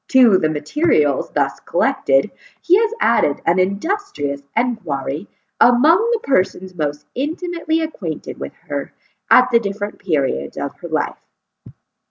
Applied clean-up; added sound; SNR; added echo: none; none; none; none.